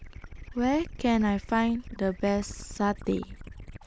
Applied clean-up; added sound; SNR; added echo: none; Gurgling / Liquid; 13 dB; none.